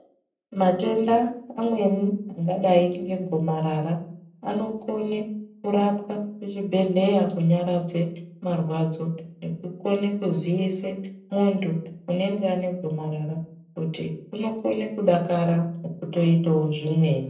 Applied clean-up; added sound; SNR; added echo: none; none; none; reverberation time 0.6 s.